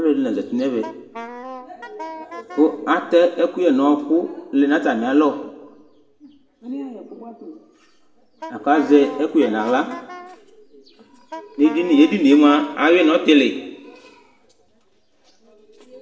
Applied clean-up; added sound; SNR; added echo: none; Wind instrument, woodwind instrument; 15 dB; reverberation time 0.8 s.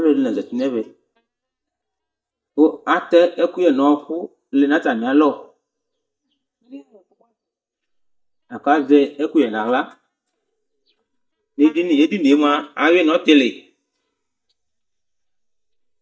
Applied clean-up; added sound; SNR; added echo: neural mask model DeepFilterNet 3.